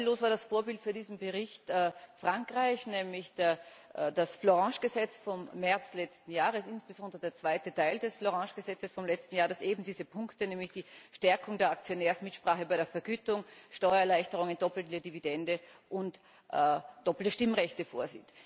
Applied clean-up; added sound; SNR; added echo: none; none; none; none.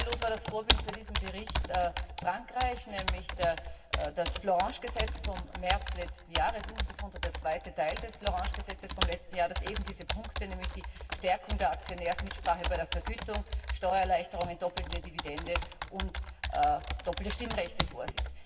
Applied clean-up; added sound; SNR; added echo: none; Computer keyboard; 1 dB; reverberation time 1.5 s.